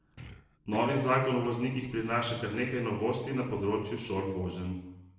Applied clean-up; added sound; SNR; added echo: none; Cough; 20 dB; reverberation time 0.8 s.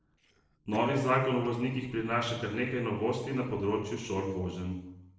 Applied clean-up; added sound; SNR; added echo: neural separator model SepFormer DNS4.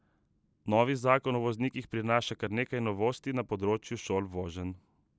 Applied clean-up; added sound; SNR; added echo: none; none; none; none.